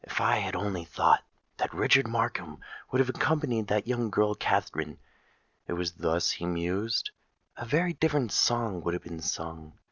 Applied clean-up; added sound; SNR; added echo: none; none; none; none.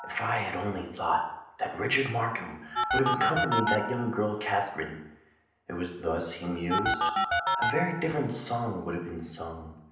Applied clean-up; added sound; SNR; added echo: none; Telephone; 2 dB; reverberation time 0.8 s.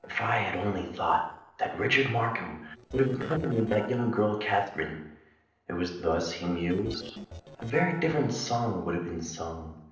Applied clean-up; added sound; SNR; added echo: neural separator model SepFormer DNS4.